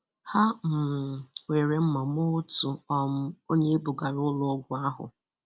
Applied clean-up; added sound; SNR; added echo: none; none; none; none.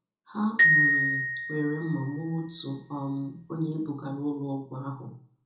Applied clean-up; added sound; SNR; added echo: none; Glockenspiel; -5 dB; reverberation time 0.6 s.